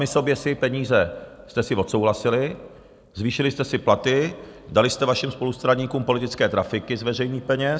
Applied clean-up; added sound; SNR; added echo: none; none; none; none.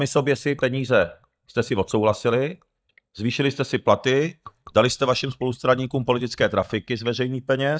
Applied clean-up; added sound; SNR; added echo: neural mask model DeepFilterNet 3.